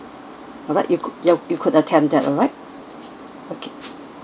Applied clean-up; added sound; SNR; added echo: none; none; none; none.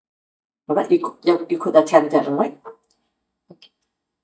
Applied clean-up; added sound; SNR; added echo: neural mask model DeepFilterNet 3.